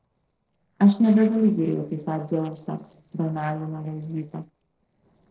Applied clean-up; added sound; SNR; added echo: neural separator model SepFormer DNS4.